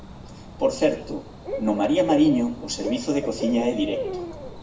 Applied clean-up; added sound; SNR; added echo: none; Cricket / Bird; 9 dB; reverberation time 0.7 s.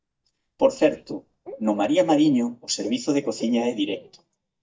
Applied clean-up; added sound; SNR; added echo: neural mask model DeepFilterNet 3.